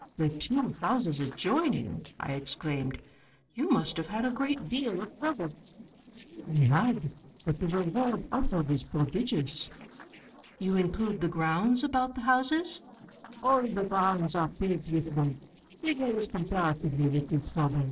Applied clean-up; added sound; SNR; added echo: neural separator model SepFormer DNS4.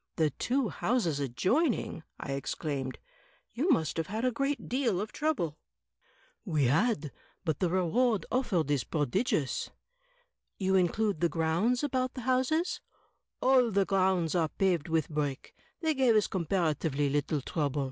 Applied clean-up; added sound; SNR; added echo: none; none; none; none.